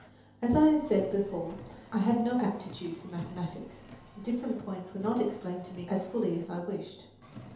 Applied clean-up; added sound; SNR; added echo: none; Car; 20 dB; reverberation time 0.8 s.